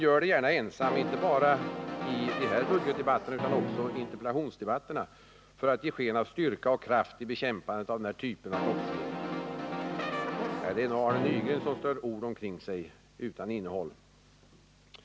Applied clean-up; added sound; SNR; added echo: none; Brass instrument; 3 dB; none.